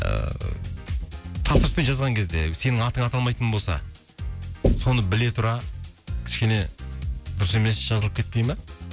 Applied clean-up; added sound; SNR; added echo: none; Knock; 5 dB; none.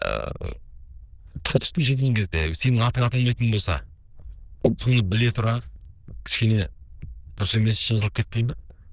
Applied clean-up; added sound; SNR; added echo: neural diffusion model UNIVERSE++.